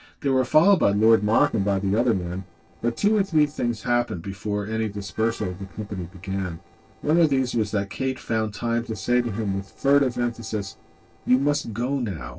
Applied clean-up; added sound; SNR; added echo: neural separator model SepFormer DNS4.